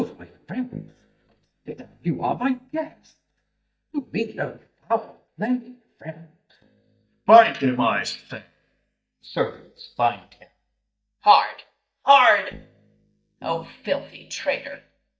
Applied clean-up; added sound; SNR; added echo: neural mask model DeepFilterNet 3.